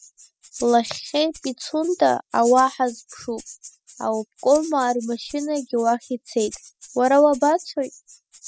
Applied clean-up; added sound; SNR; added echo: classical method spectral subtraction.